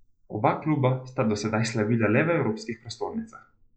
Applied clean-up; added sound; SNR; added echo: neural mask model Resemble Enhance denoiser.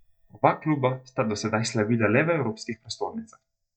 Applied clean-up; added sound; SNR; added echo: neural mask model DeepFilterNet 3.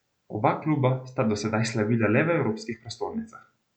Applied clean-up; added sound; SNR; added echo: none; none; none; none.